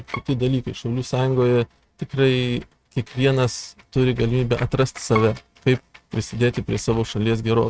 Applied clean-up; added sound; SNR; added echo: neural mask model RNNoise.